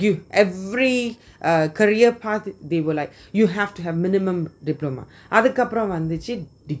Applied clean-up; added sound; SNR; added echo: none; none; none; none.